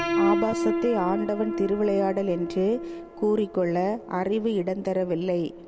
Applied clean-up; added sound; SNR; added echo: none; Piano; 5 dB; none.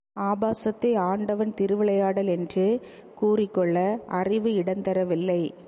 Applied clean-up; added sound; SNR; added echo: none; none; none; none.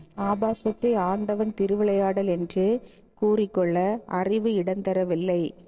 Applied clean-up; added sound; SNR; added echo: neural separator model SepFormer DNS4.